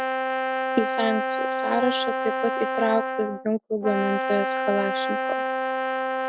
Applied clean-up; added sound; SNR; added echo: none; Brass instrument; -1 dB; none.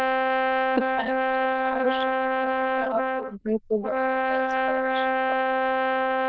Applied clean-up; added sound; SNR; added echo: neural diffusion model UNIVERSE++.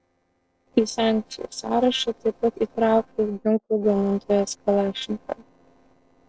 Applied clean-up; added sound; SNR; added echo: neural separator model SepFormer DNS4.